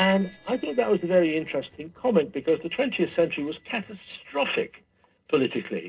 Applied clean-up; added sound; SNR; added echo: neural separator model SepFormer DNS4.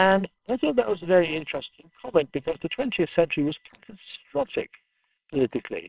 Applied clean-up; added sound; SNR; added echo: neural separator model SepFormer WHAMR!.